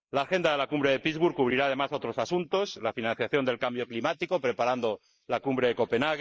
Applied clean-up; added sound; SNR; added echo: neural mask model Resemble Enhance denoiser.